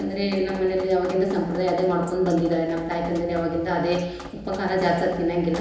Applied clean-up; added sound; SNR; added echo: none; Drip; 16 dB; reverberation time 1.0 s.